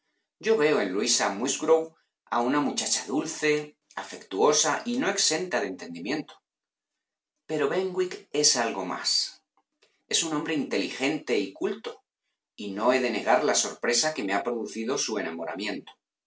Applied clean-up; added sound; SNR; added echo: none; none; none; none.